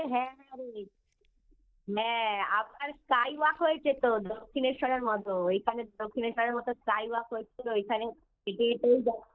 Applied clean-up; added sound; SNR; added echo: neural mask model DeepFilterNet 3.